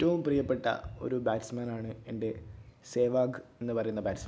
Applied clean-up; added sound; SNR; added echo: none; Dog; 18 dB; none.